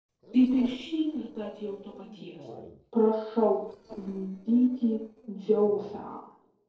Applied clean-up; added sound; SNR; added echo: neural separator model SepFormer DNS4.